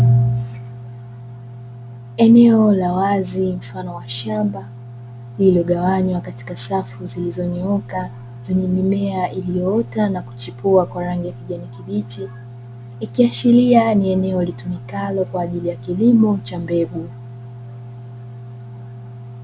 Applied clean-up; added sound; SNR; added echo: none; none; none; none.